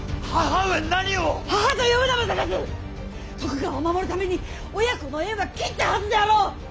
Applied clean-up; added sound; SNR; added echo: none; none; none; none.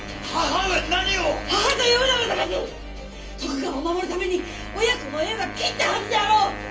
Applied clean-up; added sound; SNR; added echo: none; Wind instrument, woodwind instrument; 13 dB; reverberation time 0.3 s.